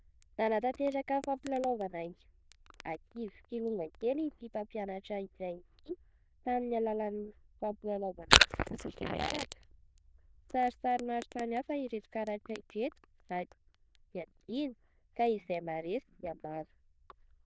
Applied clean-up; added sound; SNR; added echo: neural diffusion model UNIVERSE++.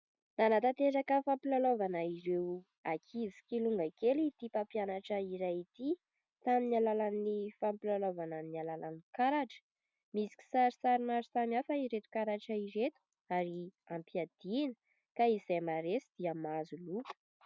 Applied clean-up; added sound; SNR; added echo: none; none; none; none.